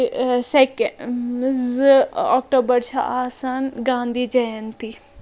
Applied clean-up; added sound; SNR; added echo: none; none; none; none.